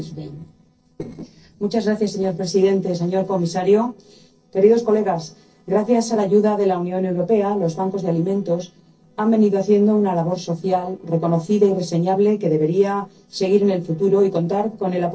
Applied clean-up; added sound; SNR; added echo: neural separator model SepFormer DNS4.